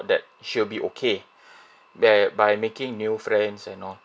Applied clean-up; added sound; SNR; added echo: none; none; none; none.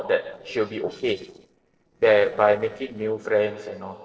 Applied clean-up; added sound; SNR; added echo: neural separator model SepFormer DNS4.